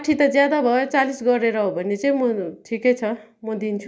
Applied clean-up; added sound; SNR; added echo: none; none; none; none.